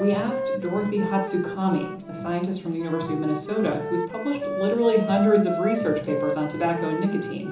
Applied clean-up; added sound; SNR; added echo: none; Wind instrument, woodwind instrument; 6 dB; reverberation time 1.2 s.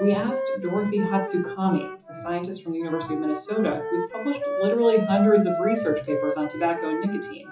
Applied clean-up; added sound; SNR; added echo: classical method WPE with log-MMSE.